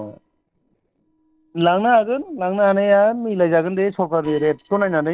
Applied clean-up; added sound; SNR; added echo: neural separator model SepFormer DNS4.